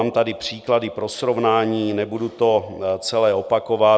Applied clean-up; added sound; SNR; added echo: none; none; none; none.